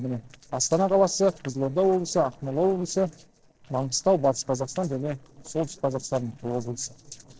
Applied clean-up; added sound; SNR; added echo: neural separator model SepFormer DNS4.